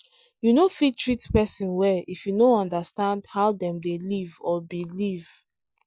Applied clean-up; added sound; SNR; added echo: none; none; none; none.